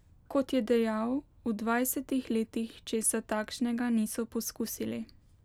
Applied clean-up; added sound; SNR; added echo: none; none; none; none.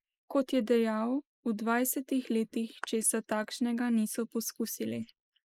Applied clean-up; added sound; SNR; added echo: neural mask model Resemble Enhance denoiser.